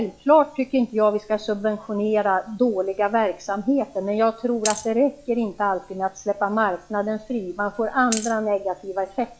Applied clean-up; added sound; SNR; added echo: classical method log-MMSE.